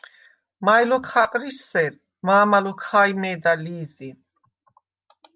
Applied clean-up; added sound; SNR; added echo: none; none; none; none.